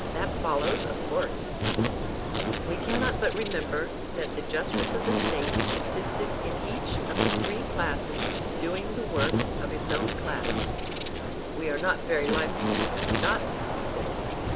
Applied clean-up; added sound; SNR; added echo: none; Insect; -4 dB; none.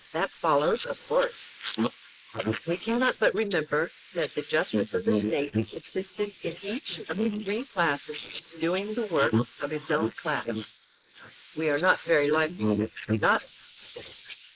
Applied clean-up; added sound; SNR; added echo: neural mask model Resemble Enhance denoiser.